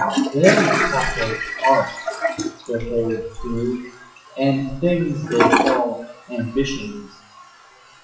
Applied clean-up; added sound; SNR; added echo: classical method WPE with log-MMSE.